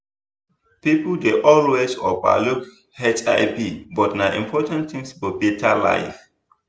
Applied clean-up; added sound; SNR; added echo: none; none; none; none.